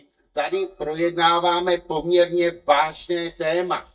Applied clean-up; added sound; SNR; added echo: neural mask model DeepFilterNet 3.